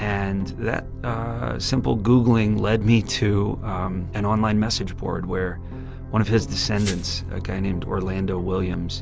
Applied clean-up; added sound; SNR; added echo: none; Glass; 16 dB; none.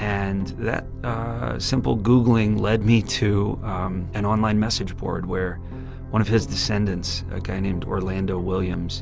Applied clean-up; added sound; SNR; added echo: none; none; none; none.